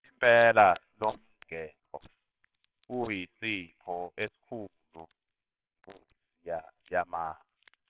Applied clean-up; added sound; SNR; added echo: neural separator model SepFormer WHAMR!.